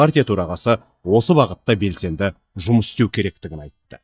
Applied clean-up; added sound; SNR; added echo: neural mask model DeepFilterNet 3.